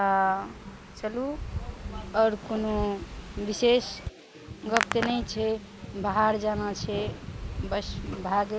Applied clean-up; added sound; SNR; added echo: none; Hands; 9 dB; none.